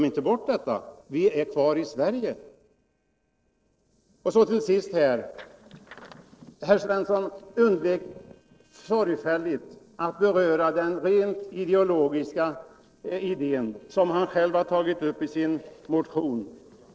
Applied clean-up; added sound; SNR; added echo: neural separator model SepFormer DNS4.